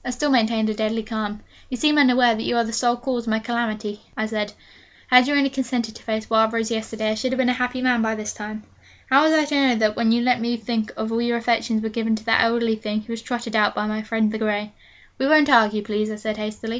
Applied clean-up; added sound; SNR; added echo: none; none; none; none.